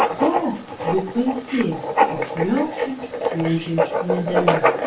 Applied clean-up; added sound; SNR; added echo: none; Writing; -2 dB; reverberation time 0.3 s.